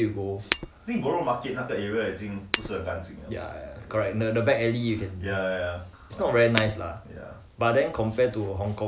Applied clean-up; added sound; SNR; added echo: none; Shatter; 10 dB; none.